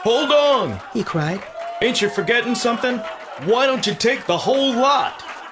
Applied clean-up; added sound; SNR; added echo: none; Applause; 13 dB; none.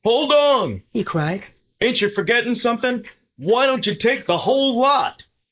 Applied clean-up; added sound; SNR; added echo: neural mask model Resemble Enhance denoiser.